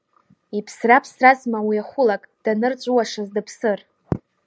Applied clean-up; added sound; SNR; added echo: none; none; none; none.